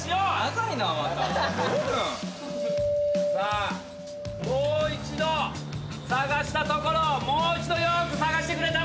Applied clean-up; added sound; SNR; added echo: none; none; none; none.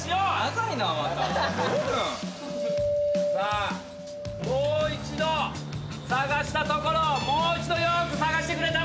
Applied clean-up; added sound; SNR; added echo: none; Guitar; 15 dB; none.